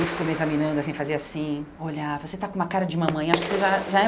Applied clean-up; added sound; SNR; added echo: none; Clapping; 9 dB; none.